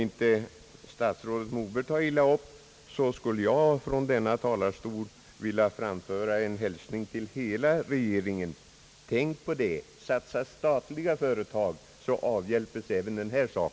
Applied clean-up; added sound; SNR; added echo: none; none; none; none.